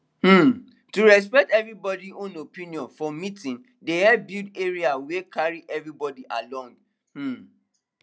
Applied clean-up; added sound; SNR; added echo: none; none; none; none.